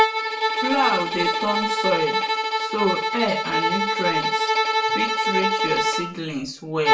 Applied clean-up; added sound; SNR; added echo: none; Bowed string instrument; -4 dB; reverberation time 0.3 s.